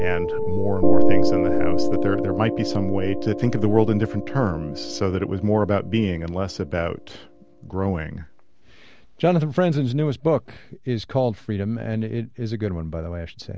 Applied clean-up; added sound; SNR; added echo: none; Piano; -2 dB; none.